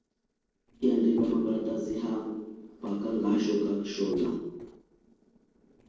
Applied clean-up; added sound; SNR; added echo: neural separator model SepFormer DNS4.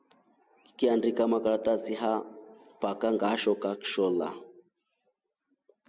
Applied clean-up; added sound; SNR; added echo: none; none; none; none.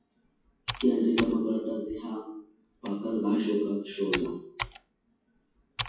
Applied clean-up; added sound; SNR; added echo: classical method WPE with log-MMSE.